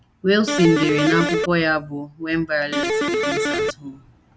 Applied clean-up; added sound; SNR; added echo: none; Electric guitar; -1 dB; none.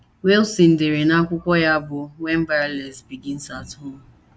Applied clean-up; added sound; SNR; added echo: none; none; none; none.